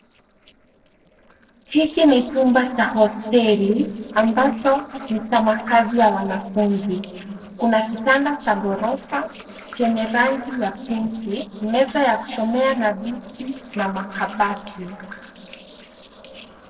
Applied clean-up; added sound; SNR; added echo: neural separator model SepFormer DNS4.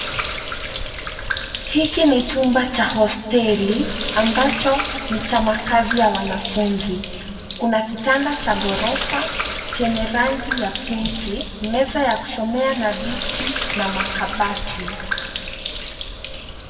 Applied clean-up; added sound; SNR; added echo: none; Sink (filling or washing); 6 dB; reverberation time 1.9 s.